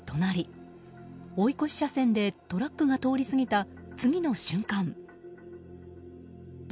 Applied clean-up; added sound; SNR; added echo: none; none; none; none.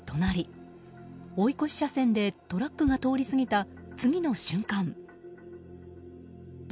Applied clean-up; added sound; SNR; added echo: none; Bass drum; 17 dB; none.